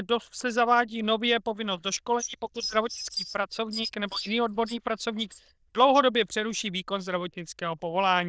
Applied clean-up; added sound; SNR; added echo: neural diffusion model UNIVERSE++.